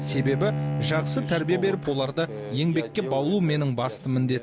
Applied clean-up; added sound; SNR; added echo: none; Bowed string instrument; 7 dB; none.